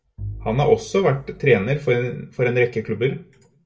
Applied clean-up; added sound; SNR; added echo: none; Bowed string instrument; 18 dB; reverberation time 0.3 s.